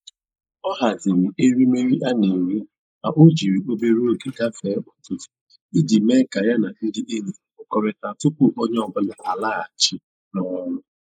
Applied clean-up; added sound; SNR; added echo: neural mask model Resemble Enhance denoiser.